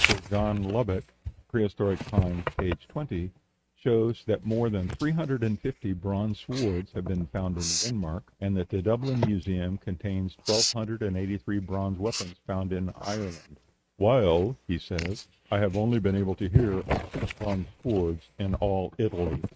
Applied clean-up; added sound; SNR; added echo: neural mask model RNNoise.